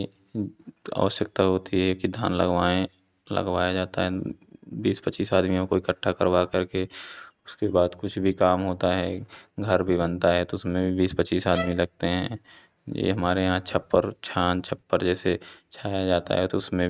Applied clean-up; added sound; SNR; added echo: neural mask model RNNoise.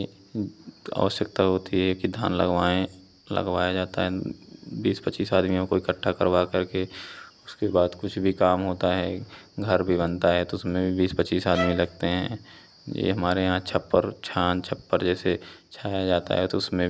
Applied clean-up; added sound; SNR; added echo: none; Bowed string instrument; 8 dB; none.